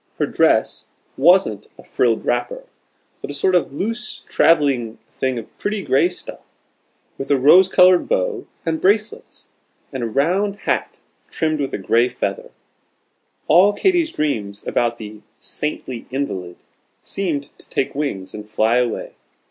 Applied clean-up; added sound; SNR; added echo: none; none; none; none.